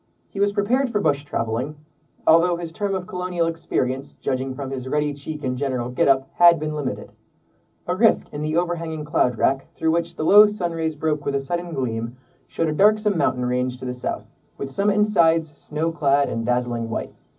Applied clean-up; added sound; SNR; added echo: none; none; none; reverberation time 0.4 s.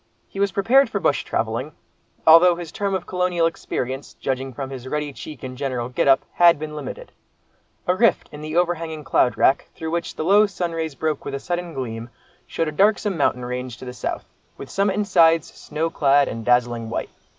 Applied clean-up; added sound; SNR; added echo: none; none; none; none.